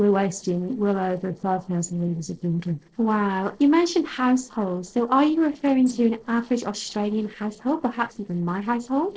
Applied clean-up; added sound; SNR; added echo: neural separator model SepFormer DNS4.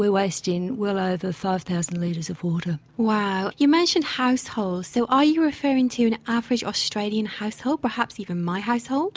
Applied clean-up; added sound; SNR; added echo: none; none; none; none.